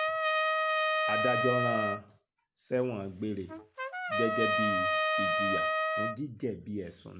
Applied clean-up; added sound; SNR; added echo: none; Trumpet; -5 dB; none.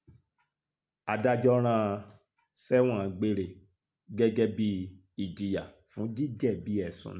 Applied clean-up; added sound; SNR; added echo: none; none; none; none.